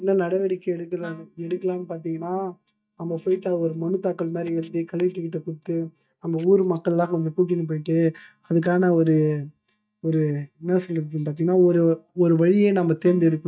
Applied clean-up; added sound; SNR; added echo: neural mask model DeepFilterNet 3.